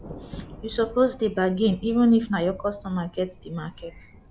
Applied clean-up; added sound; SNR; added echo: none; Thunder; 18 dB; none.